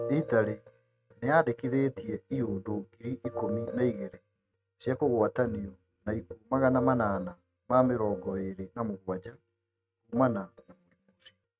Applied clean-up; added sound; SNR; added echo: neural mask model RNNoise.